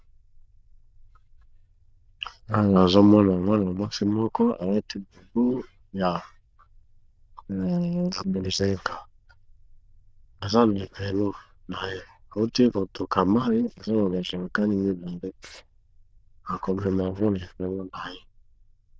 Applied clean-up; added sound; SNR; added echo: neural diffusion model UNIVERSE++.